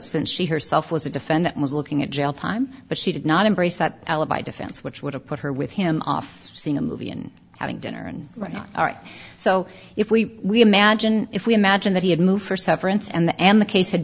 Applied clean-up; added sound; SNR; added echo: none; none; none; none.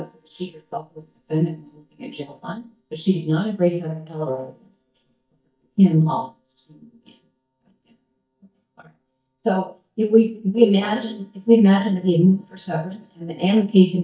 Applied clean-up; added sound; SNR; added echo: neural mask model DeepFilterNet 3.